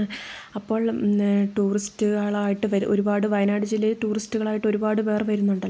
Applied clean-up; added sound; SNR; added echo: none; none; none; none.